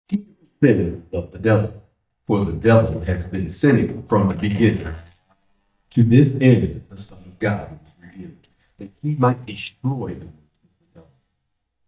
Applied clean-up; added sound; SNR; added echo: neural mask model DeepFilterNet 3.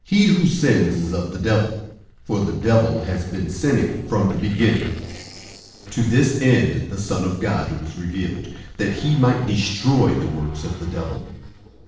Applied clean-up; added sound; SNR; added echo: neural separator model SepFormer DNS4.